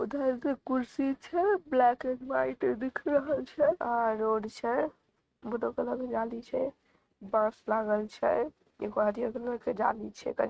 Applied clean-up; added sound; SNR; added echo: neural mask model RNNoise.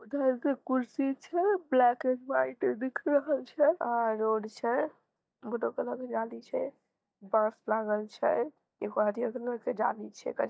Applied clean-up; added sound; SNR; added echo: neural mask model DeepFilterNet 3.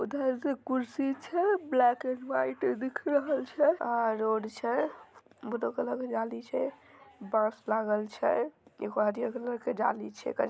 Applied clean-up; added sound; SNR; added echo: none; none; none; none.